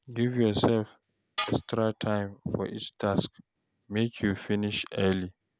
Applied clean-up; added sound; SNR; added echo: none; Tools; 13 dB; none.